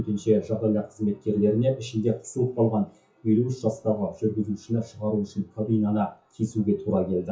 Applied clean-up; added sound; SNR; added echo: classical method WPE with log-MMSE.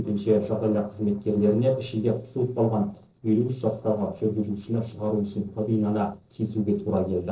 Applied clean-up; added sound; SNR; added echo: neural separator model SepFormer DNS4.